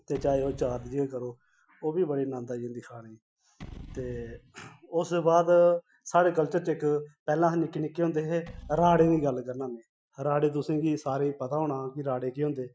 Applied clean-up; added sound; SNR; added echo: classical method Wiener filter.